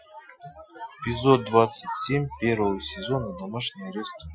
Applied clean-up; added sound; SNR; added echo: classical method Wiener filter.